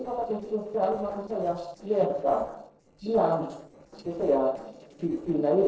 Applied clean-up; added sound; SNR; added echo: neural separator model SepFormer DNS4.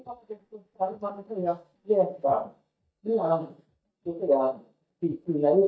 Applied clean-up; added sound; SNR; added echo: neural mask model DeepFilterNet 3.